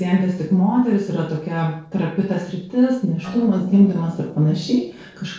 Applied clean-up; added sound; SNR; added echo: neural separator model SepFormer DNS4.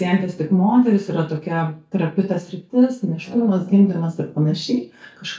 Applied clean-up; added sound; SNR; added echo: neural mask model DeepFilterNet 3.